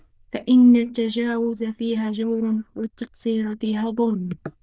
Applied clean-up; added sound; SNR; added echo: neural diffusion model UNIVERSE++.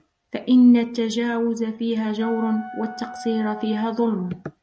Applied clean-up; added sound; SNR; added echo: none; Wind instrument, woodwind instrument; 16 dB; none.